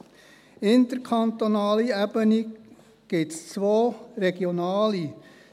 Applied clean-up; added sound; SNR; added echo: none; none; none; none.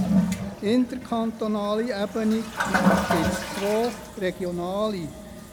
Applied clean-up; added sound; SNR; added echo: none; Toilet flush; 0 dB; none.